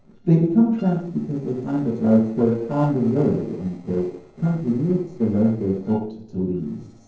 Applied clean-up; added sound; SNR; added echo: neural separator model SepFormer DNS4.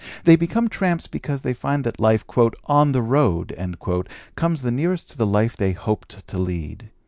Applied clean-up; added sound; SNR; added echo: none; none; none; none.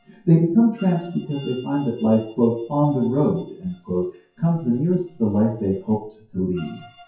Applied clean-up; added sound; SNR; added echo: classical method WPE with log-MMSE.